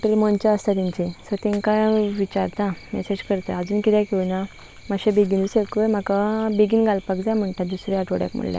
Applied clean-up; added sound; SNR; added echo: none; none; none; none.